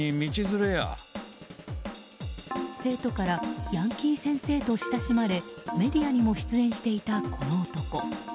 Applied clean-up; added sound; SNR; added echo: none; Drum / Drum kit; 10 dB; none.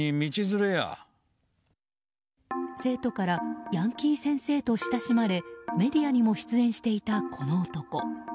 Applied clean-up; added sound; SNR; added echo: none; none; none; none.